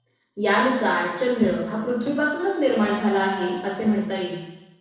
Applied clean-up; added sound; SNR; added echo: neural separator model SepFormer DNS4.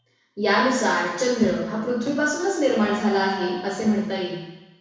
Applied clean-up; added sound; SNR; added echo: none; Wind instrument, woodwind instrument; 16 dB; reverberation time 1.1 s.